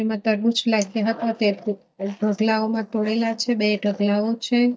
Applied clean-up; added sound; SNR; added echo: neural mask model DeepFilterNet 3.